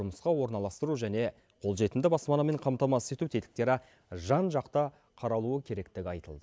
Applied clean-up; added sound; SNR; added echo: none; none; none; none.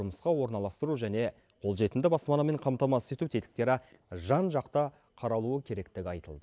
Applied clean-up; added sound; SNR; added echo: neural mask model Resemble Enhance denoiser.